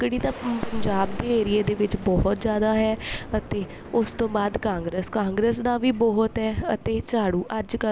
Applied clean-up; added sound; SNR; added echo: none; Boom; 17 dB; none.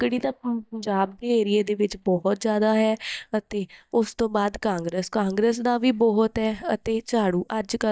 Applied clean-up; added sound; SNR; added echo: neural mask model DeepFilterNet 3.